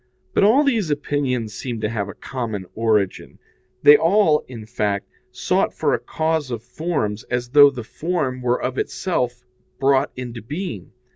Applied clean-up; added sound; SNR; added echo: none; none; none; none.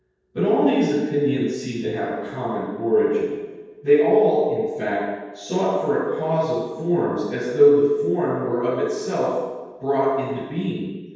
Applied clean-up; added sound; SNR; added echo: none; none; none; reverberation time 1.2 s.